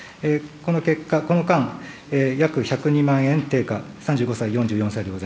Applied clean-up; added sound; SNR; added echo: none; none; none; none.